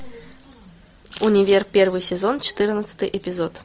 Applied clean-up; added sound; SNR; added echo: none; Scissors; 16 dB; none.